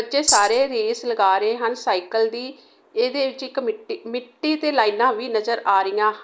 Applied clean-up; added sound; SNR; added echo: neural mask model Resemble Enhance denoiser.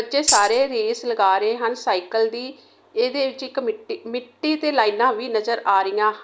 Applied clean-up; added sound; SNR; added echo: none; Tambourine; 1 dB; none.